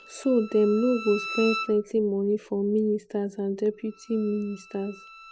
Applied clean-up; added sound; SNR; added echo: none; Bowed string instrument; 14 dB; none.